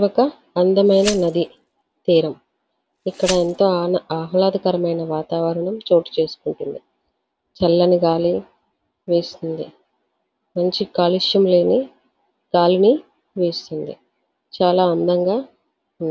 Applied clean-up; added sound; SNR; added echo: none; Glass; 15 dB; none.